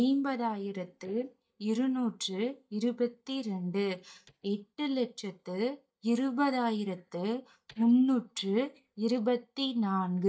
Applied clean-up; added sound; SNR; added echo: neural mask model DeepFilterNet 3.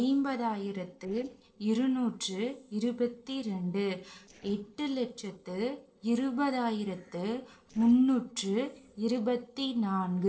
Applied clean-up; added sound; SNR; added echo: neural separator model SepFormer DNS4.